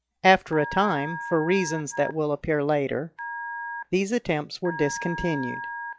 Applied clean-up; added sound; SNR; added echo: classical method log-MMSE.